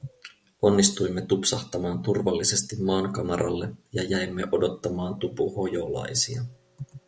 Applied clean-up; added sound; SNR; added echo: none; none; none; none.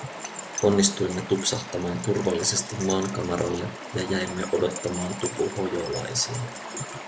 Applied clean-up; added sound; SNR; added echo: none; Keys jangling + Stream; 9 dB; none.